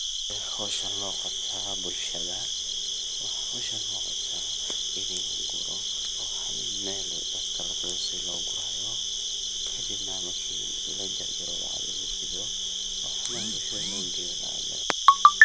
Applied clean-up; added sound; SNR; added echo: none; Cricket; 0 dB; none.